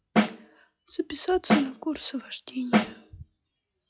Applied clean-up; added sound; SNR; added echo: classical method log-MMSE.